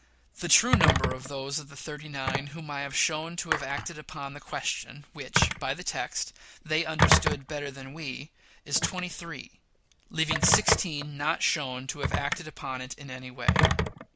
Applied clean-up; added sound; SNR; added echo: none; Telephone; -1 dB; none.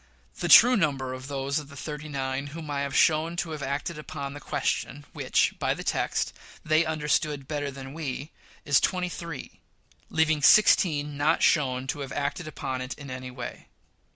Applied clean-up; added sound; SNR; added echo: none; none; none; none.